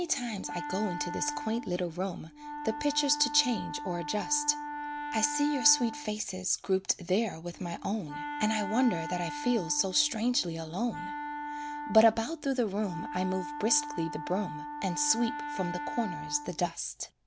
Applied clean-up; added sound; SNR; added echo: none; Wind instrument, woodwind instrument; 8 dB; none.